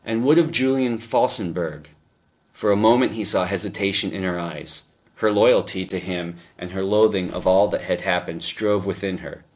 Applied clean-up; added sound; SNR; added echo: neural separator model SepFormer DNS4.